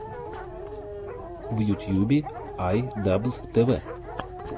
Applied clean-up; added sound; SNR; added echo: none; Dog; 11 dB; none.